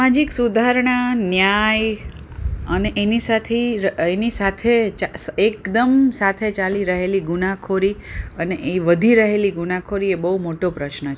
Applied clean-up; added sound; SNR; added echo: none; none; none; none.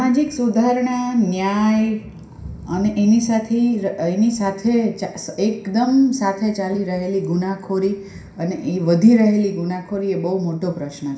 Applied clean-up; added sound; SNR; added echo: none; none; none; reverberation time 0.5 s.